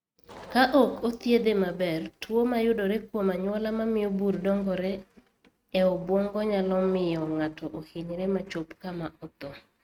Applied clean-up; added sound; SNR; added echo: neural mask model RNNoise.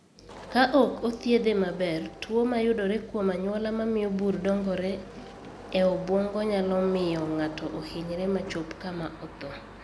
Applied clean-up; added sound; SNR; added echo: none; Wind / Rain; 18 dB; none.